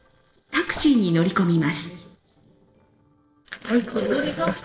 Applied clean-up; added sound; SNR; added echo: neural separator model SepFormer DNS4.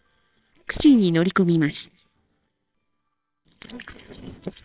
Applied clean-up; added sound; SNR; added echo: neural separator model SepFormer WHAMR!.